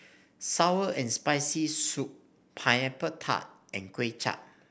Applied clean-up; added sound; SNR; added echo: none; none; none; none.